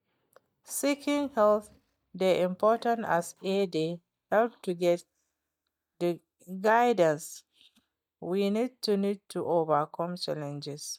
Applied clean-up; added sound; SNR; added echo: neural mask model DeepFilterNet 3.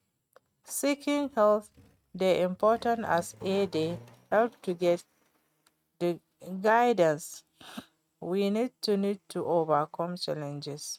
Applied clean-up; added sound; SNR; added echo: neural mask model RNNoise.